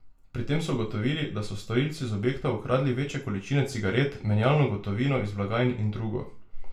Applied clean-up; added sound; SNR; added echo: none; none; none; reverberation time 0.3 s.